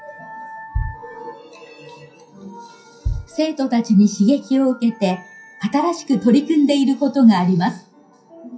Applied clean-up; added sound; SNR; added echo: classical method WPE with log-MMSE.